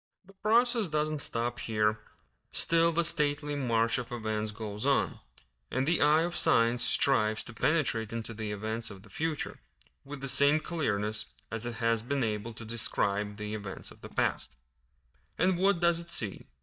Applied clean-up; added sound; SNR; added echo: neural mask model DeepFilterNet 3.